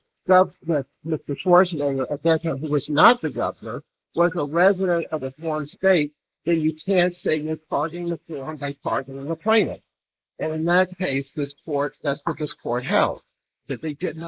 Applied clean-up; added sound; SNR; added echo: neural mask model Resemble Enhance denoiser.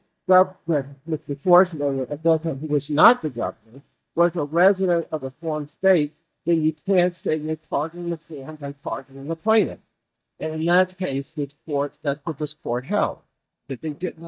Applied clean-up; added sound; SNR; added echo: neural mask model DeepFilterNet 3.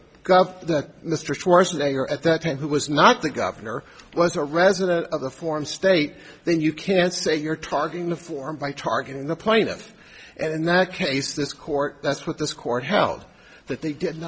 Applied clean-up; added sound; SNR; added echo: none; none; none; none.